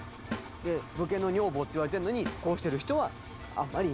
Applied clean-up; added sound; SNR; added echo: none; Engine + Snare drum; 10 dB; none.